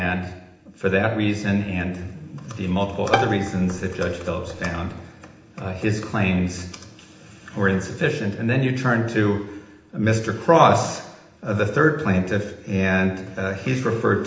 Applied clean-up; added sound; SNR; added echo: none; Bowed string instrument; 7 dB; reverberation time 0.8 s.